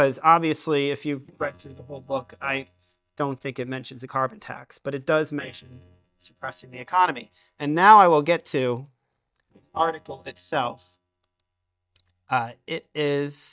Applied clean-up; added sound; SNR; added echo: neural mask model DeepFilterNet 3.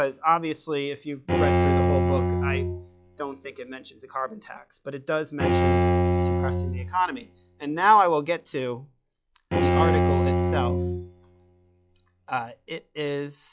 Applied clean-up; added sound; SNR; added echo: classical method log-MMSE.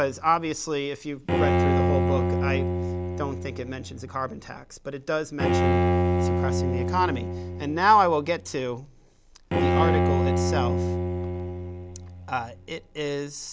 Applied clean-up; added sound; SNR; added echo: none; Bowed string instrument; -3 dB; none.